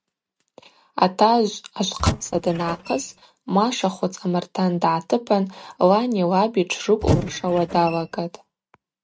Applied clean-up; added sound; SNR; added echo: neural mask model RNNoise.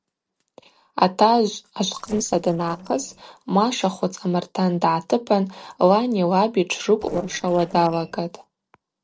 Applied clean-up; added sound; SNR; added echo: neural separator model SepFormer DNS4.